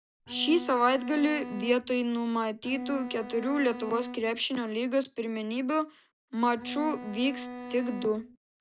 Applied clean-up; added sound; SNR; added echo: none; Bowed string instrument; 10 dB; none.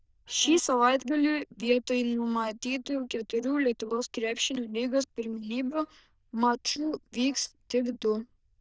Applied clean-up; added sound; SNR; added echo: neural diffusion model UNIVERSE++.